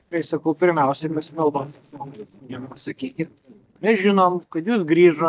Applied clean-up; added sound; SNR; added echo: neural mask model DeepFilterNet 3.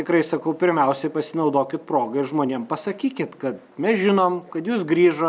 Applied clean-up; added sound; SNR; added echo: none; none; none; none.